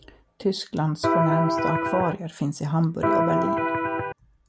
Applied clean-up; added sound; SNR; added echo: none; Electric guitar; -4 dB; none.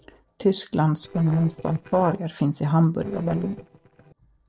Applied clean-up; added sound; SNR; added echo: neural separator model SepFormer DNS4.